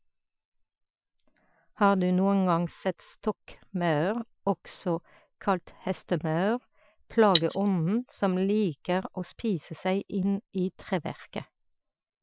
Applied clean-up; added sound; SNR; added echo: classical method Wiener filter.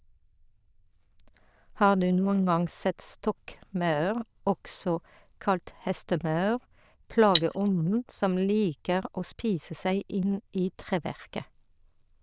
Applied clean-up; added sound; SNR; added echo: neural diffusion model UNIVERSE++.